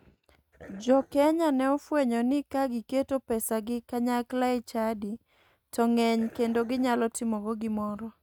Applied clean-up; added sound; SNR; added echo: neural mask model RNNoise.